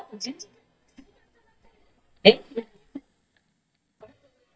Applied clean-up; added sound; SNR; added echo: neural mask model DeepFilterNet 3.